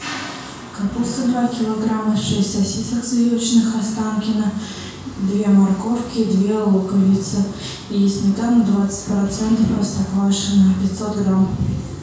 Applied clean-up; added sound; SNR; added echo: none; none; none; reverberation time 0.6 s.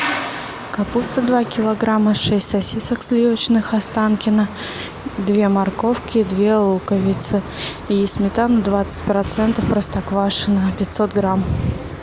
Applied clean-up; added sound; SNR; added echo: none; none; none; none.